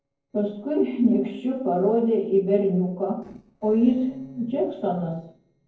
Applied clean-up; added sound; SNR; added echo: neural separator model SepFormer DNS4.